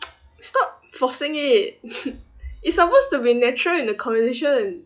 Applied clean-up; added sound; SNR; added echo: classical method log-MMSE.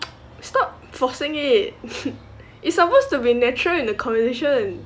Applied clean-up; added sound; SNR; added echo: none; none; none; none.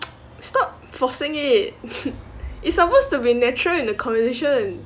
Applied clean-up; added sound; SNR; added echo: none; Wind; 14 dB; none.